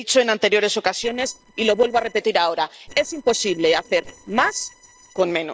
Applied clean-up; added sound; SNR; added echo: neural separator model SepFormer DNS4.